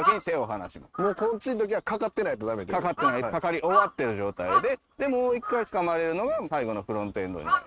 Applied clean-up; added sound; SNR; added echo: neural mask model RNNoise.